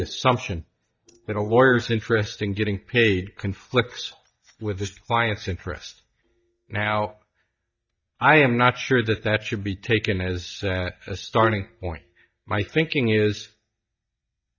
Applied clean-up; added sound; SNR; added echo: neural mask model DeepFilterNet 3.